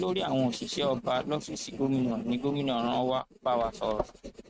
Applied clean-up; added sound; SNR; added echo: neural mask model RNNoise.